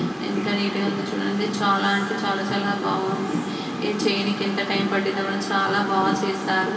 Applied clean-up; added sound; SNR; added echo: none; none; none; reverberation time 2.6 s.